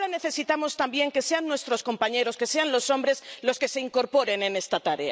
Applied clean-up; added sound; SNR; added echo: none; none; none; none.